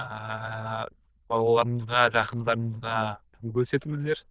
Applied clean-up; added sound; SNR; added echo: neural diffusion model UNIVERSE++.